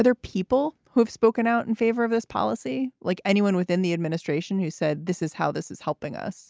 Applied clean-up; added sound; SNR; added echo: none; none; none; none.